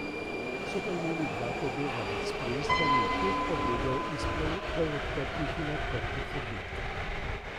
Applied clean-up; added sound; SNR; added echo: none; Subway, metro, underground + Piano; -5 dB; none.